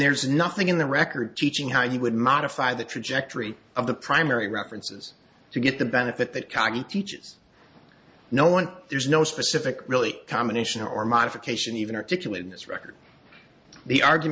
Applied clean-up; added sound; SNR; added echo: none; none; none; none.